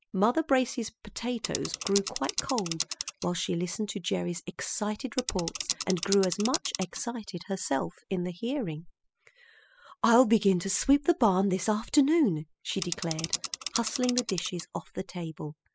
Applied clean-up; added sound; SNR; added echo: classical method spectral subtraction.